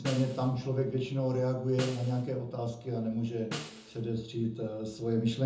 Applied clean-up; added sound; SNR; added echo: none; Snare drum; 14 dB; reverberation time 0.5 s.